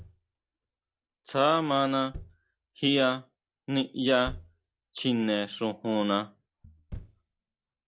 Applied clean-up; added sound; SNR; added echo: none; Thump, thud; 19 dB; none.